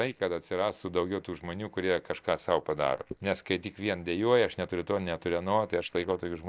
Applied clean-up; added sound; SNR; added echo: neural separator model SepFormer DNS4.